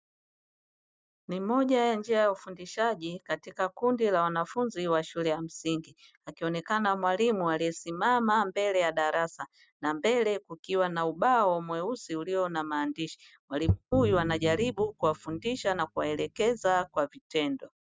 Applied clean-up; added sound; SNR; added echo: neural mask model RNNoise.